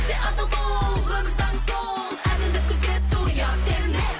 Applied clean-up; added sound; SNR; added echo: none; none; none; none.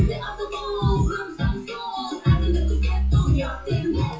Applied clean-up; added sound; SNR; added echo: classical method WPE with log-MMSE.